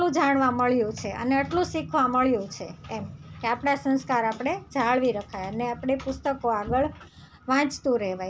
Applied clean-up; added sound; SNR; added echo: none; none; none; none.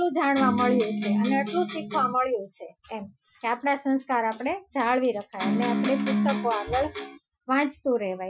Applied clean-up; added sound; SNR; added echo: classical method Wiener filter.